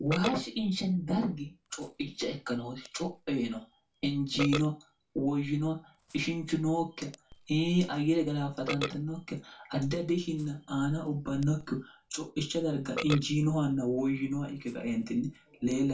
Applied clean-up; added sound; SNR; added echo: none; Burping, eructation; 14 dB; reverberation time 0.2 s.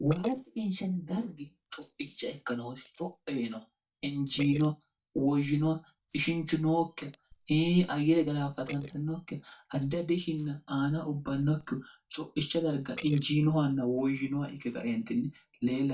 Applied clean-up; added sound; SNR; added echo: neural mask model DeepFilterNet 3.